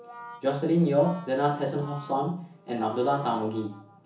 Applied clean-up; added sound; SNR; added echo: none; Brass instrument; 20 dB; reverberation time 0.7 s.